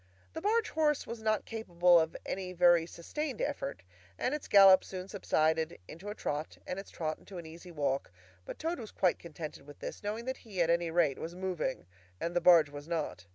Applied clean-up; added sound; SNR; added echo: none; none; none; none.